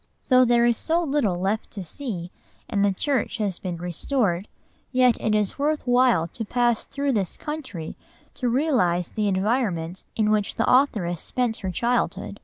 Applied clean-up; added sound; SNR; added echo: none; none; none; none.